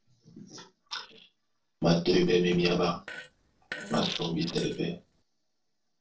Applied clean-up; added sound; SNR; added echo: neural separator model SepFormer DNS4.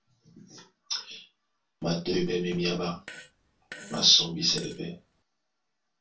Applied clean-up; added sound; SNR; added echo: none; Fart; 18 dB; reverberation time 0.2 s.